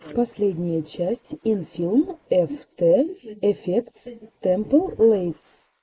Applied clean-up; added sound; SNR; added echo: neural mask model Resemble Enhance denoiser.